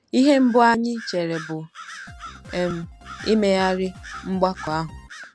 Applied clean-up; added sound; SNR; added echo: none; Drum kit + Bird vocalization, bird call, bird song; 17 dB; none.